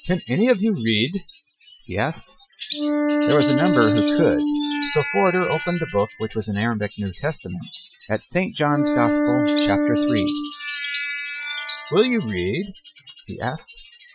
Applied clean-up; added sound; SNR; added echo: classical method Wiener filter.